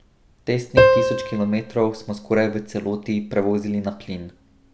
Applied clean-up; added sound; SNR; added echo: none; Piano; -2 dB; none.